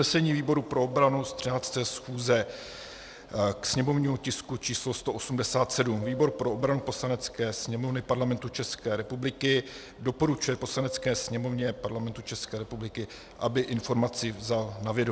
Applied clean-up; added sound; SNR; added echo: none; Piano; 17 dB; none.